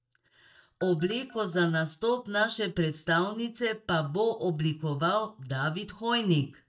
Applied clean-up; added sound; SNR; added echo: neural mask model DeepFilterNet 3.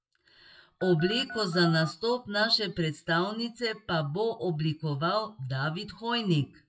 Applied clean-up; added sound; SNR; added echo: classical method WPE with log-MMSE.